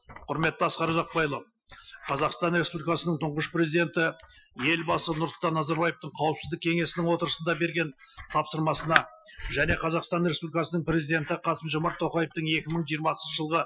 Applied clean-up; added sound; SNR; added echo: classical method Wiener filter.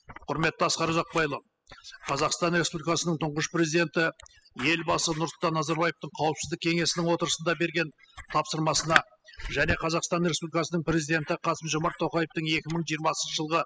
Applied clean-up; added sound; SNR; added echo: classical method spectral subtraction.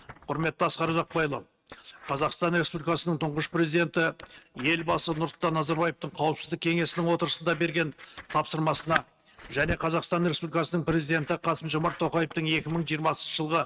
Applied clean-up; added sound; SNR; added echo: neural mask model RNNoise.